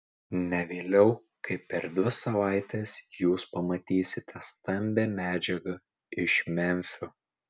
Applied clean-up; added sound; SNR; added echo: none; none; none; none.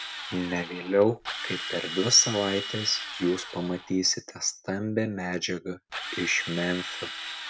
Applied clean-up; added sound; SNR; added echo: none; Drill; 9 dB; none.